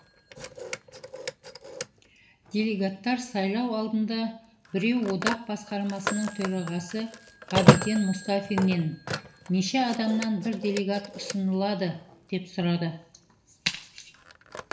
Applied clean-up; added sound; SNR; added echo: none; Telephone; 3 dB; reverberation time 0.6 s.